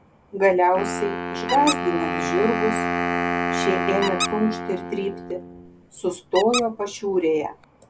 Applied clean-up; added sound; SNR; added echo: none; Wind instrument, woodwind instrument + Squeak; 3 dB; none.